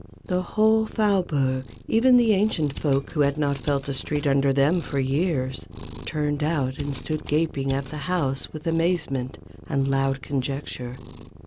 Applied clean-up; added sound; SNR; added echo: none; Mechanisms + Cat; 15 dB; none.